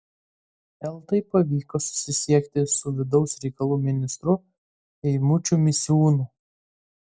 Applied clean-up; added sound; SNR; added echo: none; none; none; none.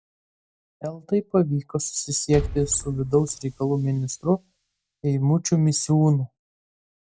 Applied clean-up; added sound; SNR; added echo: none; Liquid; 14 dB; none.